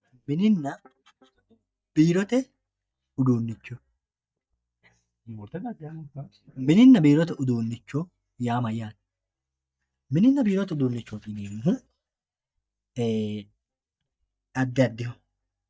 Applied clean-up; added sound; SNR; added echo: neural mask model DeepFilterNet 3.